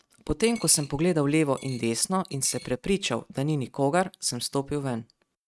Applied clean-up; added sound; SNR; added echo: neural mask model RNNoise.